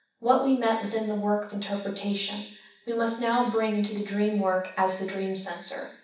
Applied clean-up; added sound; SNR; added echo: none; none; none; reverberation time 0.7 s.